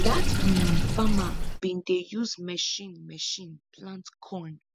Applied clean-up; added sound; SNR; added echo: none; Sink (filling or washing) / Water; -3 dB; none.